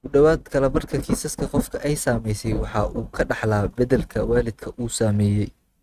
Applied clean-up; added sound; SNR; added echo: neural mask model RNNoise.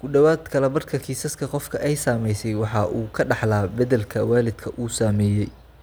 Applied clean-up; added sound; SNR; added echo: none; none; none; none.